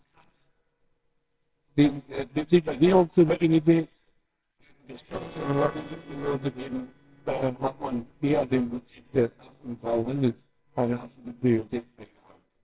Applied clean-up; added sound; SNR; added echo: neural separator model SepFormer WHAMR!.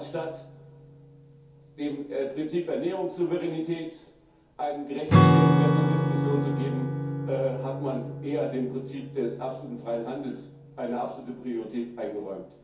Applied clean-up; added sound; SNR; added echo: none; Acoustic guitar / Strum; -3 dB; reverberation time 0.6 s.